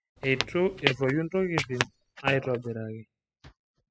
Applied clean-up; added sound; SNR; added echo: classical method spectral subtraction.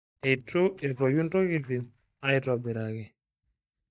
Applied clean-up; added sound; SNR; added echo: neural mask model DeepFilterNet 3.